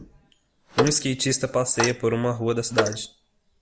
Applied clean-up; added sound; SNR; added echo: none; Clock; 5 dB; none.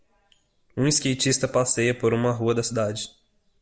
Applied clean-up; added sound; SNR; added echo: none; none; none; none.